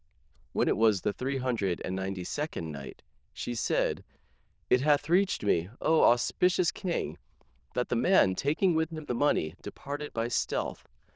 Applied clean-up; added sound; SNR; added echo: neural diffusion model UNIVERSE++.